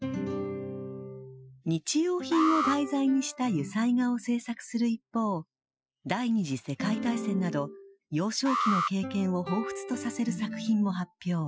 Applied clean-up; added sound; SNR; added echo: classical method Wiener filter.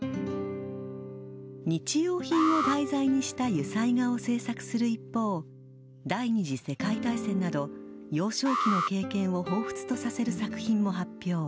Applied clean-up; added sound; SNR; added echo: none; Alarm; 4 dB; none.